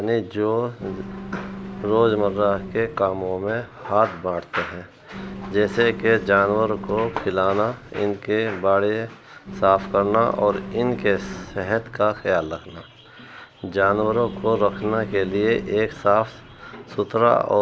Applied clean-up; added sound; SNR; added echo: none; Engine; 14 dB; none.